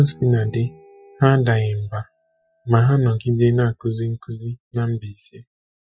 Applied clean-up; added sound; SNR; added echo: classical method Wiener filter.